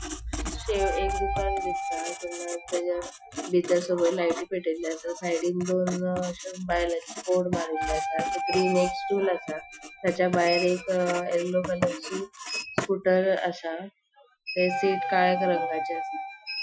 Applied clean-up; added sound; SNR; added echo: classical method Wiener filter.